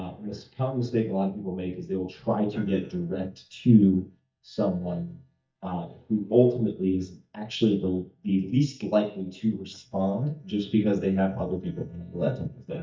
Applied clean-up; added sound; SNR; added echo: neural mask model DeepFilterNet 3.